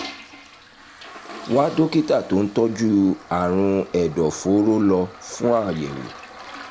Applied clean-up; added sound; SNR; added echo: none; Toilet flush; 19 dB; none.